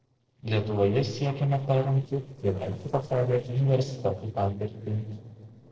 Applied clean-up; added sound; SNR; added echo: neural separator model SepFormer DNS4.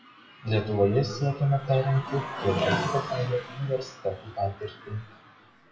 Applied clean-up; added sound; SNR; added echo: classical method WPE with log-MMSE.